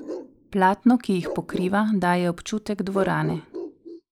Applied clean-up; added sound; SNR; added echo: neural mask model Resemble Enhance denoiser.